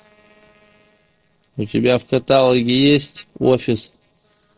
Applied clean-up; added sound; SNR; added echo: neural separator model SepFormer DNS4.